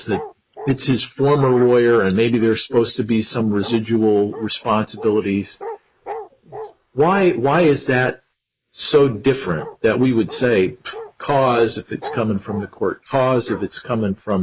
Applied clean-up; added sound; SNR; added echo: neural mask model Resemble Enhance denoiser.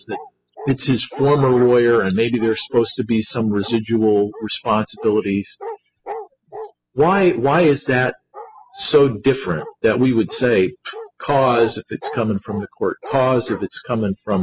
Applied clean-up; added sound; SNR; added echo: classical method spectral subtraction.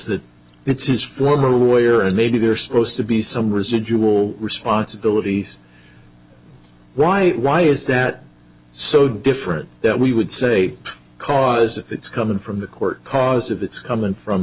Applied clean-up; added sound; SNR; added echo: none; none; none; none.